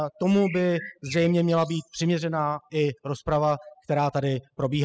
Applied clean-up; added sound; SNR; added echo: classical method spectral subtraction.